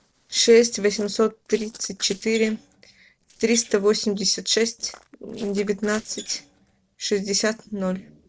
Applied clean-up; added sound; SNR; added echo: neural separator model SepFormer DNS4.